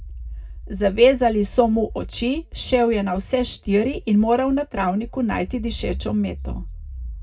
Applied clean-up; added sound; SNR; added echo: none; Accelerating, revving, vroom; 13 dB; reverberation time 0.2 s.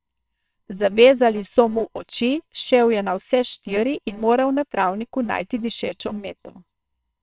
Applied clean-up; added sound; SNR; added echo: neural separator model SepFormer WHAMR!.